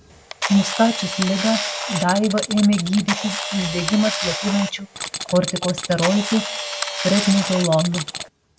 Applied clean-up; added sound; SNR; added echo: none; Tools + Camera; 6 dB; none.